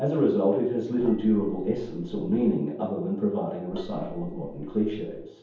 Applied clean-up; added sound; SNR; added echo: none; Gong; 15 dB; reverberation time 0.7 s.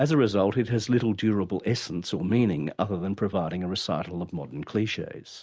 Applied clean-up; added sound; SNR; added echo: none; none; none; none.